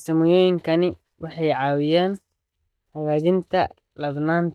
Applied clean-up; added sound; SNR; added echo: neural mask model DeepFilterNet 3.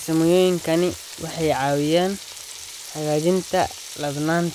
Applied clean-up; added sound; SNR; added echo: none; Frying (food); 15 dB; none.